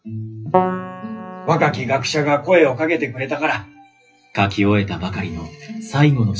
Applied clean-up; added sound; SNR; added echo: classical method WPE with log-MMSE.